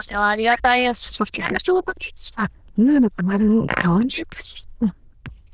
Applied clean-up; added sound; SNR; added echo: neural diffusion model UNIVERSE++.